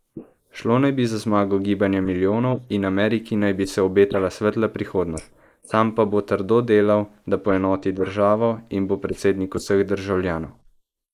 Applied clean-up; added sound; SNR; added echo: neural mask model Resemble Enhance denoiser.